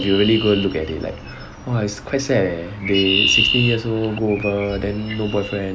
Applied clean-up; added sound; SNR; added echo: none; Chirp, tweet; 5 dB; none.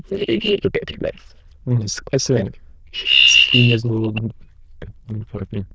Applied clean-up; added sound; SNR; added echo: neural diffusion model UNIVERSE++.